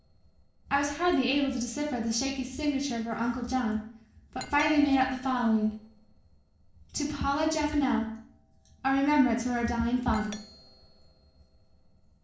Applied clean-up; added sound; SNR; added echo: neural separator model SepFormer DNS4.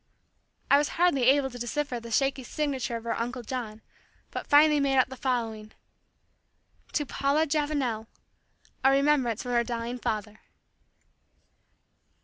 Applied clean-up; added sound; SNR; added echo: none; none; none; none.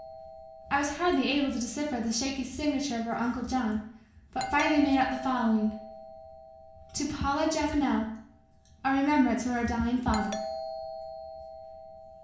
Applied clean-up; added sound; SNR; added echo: none; Doorbell; 13 dB; reverberation time 0.6 s.